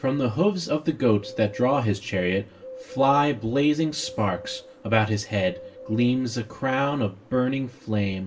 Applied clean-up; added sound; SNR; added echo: none; Bird; 19 dB; reverberation time 0.2 s.